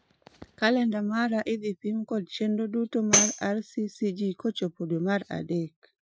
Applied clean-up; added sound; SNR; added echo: classical method Wiener filter.